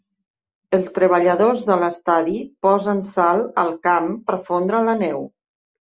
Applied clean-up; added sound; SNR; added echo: none; none; none; none.